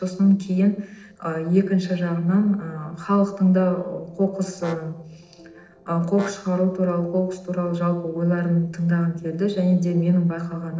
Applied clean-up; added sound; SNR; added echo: neural separator model SepFormer DNS4.